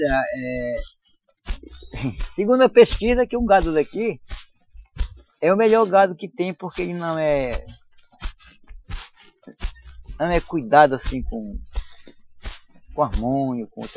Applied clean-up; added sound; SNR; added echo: classical method Wiener filter.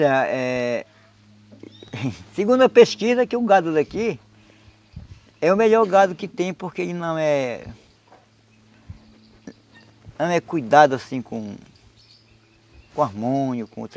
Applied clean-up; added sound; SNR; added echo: none; none; none; none.